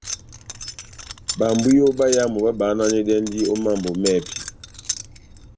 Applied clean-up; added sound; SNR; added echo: none; Keys jangling; 12 dB; none.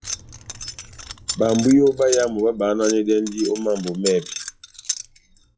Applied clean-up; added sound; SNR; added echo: classical method log-MMSE.